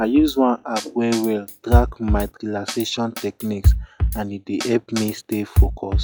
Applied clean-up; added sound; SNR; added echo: classical method log-MMSE.